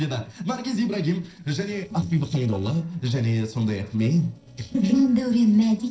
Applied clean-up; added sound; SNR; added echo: neural separator model SepFormer DNS4.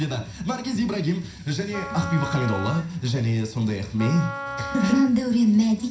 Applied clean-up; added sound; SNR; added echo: none; Wind instrument, woodwind instrument; 11 dB; reverberation time 0.5 s.